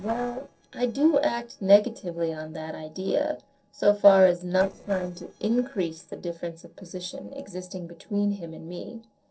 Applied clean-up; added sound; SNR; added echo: neural separator model SepFormer DNS4.